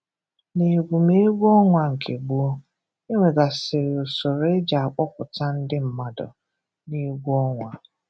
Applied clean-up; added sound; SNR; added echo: none; none; none; none.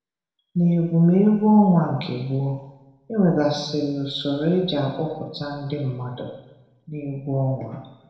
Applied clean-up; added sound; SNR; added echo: none; none; none; reverberation time 1.0 s.